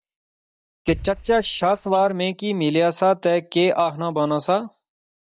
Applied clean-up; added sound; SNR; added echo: neural mask model DeepFilterNet 3.